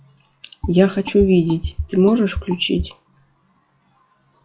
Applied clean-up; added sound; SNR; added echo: classical method log-MMSE.